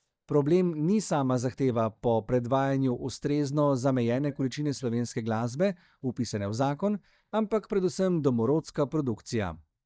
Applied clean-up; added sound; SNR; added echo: neural mask model DeepFilterNet 3.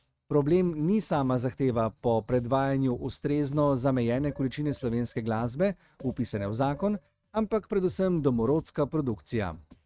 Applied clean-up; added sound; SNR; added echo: neural mask model RNNoise.